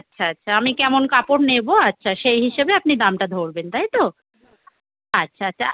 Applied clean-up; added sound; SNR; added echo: none; none; none; none.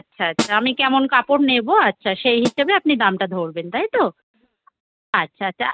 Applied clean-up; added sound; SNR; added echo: neural mask model RNNoise.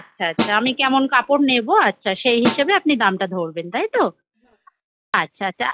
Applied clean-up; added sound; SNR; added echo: classical method log-MMSE.